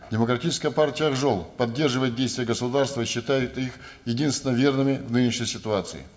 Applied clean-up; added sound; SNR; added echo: none; none; none; reverberation time 0.7 s.